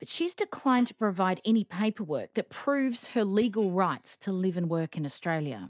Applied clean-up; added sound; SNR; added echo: neural mask model DeepFilterNet 3.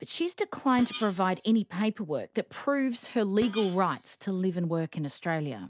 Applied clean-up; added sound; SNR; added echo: none; Screech; 14 dB; none.